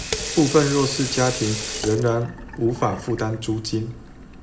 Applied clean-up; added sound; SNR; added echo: none; Sink (filling or washing) / Water tap, faucet; 9 dB; reverberation time 0.4 s.